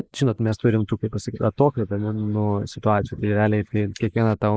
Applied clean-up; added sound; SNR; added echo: neural mask model Resemble Enhance denoiser.